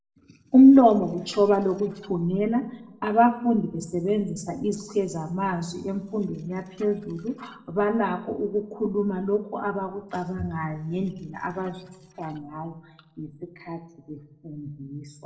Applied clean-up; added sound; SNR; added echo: neural separator model SepFormer DNS4.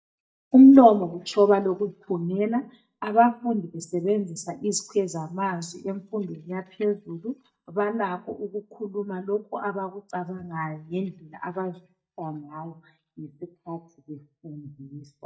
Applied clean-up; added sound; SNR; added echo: neural mask model DeepFilterNet 3.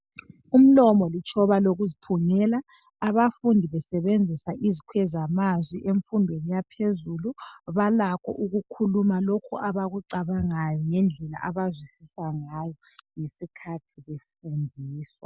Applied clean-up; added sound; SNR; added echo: none; none; none; none.